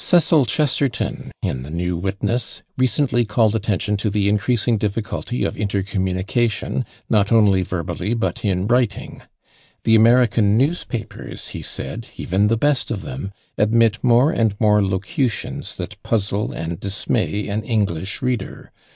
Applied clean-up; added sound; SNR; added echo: none; none; none; none.